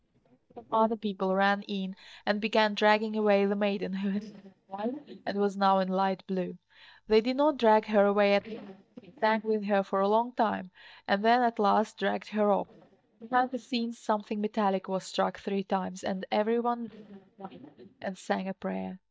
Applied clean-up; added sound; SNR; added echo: neural mask model DeepFilterNet 3.